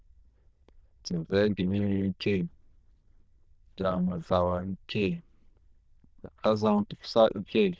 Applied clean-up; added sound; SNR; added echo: neural diffusion model UNIVERSE++.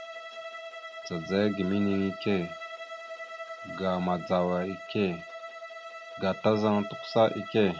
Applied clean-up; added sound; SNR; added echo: none; Bowed string instrument; 11 dB; none.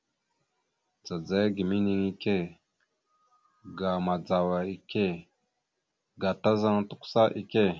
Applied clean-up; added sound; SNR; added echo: none; none; none; none.